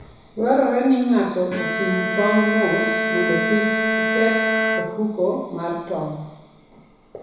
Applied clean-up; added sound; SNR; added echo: none; Bowed string instrument; 2 dB; reverberation time 1.0 s.